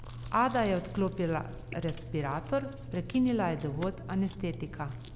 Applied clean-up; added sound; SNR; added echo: none; Chewing, mastication; 10 dB; none.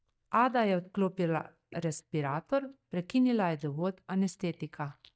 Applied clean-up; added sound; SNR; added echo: neural mask model DeepFilterNet 3.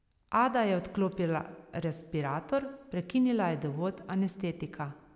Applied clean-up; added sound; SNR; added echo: none; none; none; none.